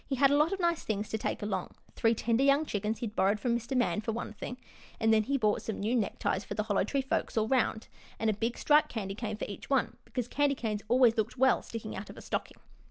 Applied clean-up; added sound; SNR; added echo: none; none; none; none.